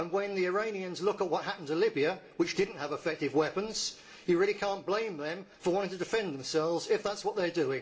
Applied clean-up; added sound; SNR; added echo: none; none; none; reverberation time 0.8 s.